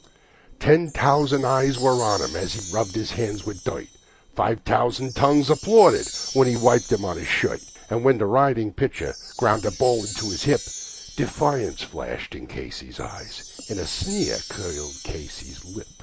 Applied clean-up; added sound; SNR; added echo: none; Wind chime; 15 dB; none.